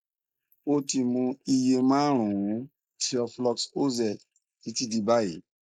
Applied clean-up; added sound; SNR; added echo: neural mask model Resemble Enhance denoiser.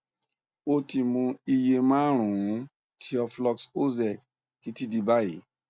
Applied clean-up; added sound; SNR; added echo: none; none; none; none.